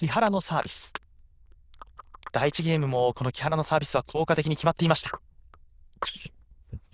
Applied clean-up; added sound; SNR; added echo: neural diffusion model UNIVERSE++.